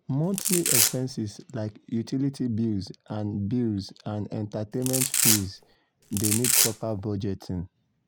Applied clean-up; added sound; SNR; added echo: none; Domestic sounds, home sounds; -4 dB; none.